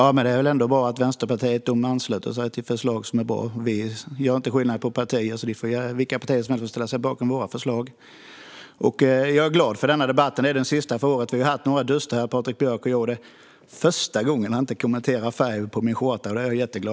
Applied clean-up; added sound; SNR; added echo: none; none; none; none.